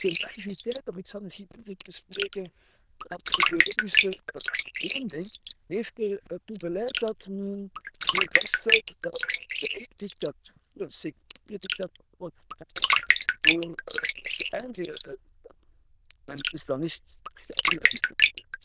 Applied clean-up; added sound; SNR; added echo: neural diffusion model UNIVERSE++.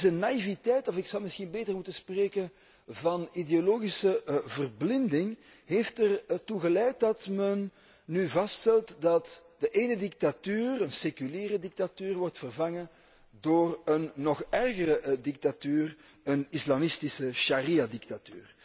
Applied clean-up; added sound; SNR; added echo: none; none; none; none.